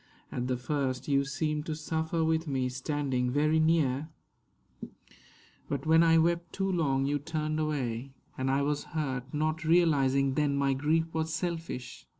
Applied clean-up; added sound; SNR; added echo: none; none; none; none.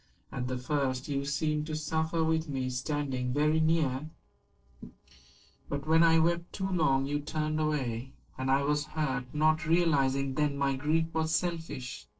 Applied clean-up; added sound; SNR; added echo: neural separator model SepFormer DNS4.